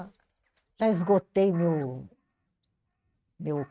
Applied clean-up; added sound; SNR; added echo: neural mask model RNNoise.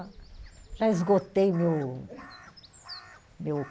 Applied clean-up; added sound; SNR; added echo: none; Crow; 19 dB; none.